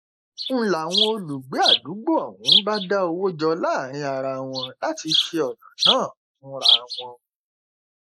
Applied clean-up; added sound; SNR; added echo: neural mask model Resemble Enhance denoiser.